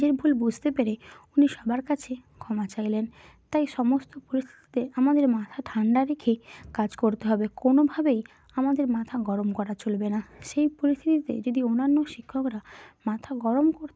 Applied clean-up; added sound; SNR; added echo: none; none; none; none.